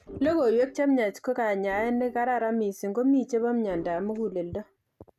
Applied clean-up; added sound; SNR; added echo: neural mask model RNNoise.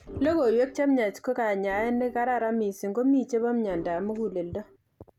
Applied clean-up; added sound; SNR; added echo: none; Organ; 19 dB; none.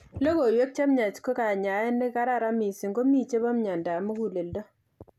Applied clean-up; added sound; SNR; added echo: none; none; none; none.